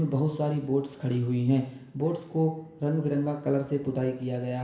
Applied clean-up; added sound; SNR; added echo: none; none; none; reverberation time 0.8 s.